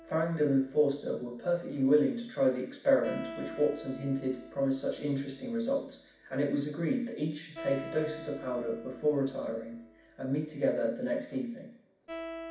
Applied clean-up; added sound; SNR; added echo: none; Acoustic guitar; 16 dB; reverberation time 0.6 s.